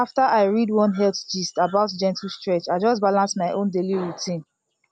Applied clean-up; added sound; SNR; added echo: none; none; none; none.